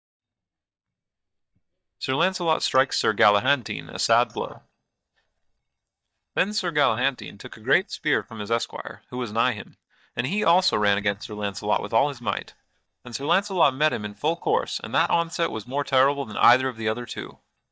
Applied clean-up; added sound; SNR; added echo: neural mask model DeepFilterNet 3.